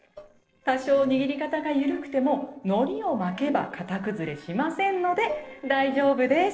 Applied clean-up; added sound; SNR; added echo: neural separator model SepFormer DNS4.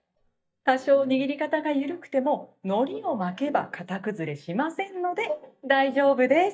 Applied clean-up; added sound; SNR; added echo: neural mask model DeepFilterNet 3.